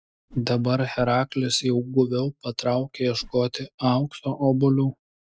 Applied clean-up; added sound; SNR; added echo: neural mask model RNNoise.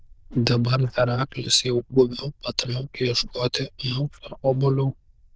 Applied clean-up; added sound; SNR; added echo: neural diffusion model UNIVERSE++.